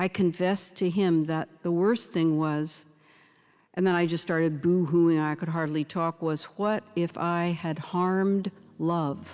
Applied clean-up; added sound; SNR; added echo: none; none; none; none.